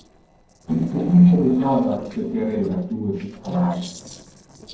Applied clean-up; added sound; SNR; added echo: neural separator model SepFormer DNS4.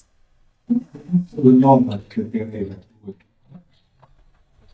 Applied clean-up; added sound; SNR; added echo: neural mask model DeepFilterNet 3.